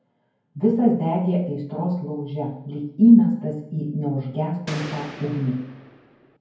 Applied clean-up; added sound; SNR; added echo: none; Gunshot, gunfire; 16 dB; reverberation time 0.9 s.